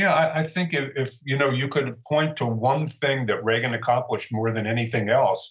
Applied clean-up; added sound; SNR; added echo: none; none; none; none.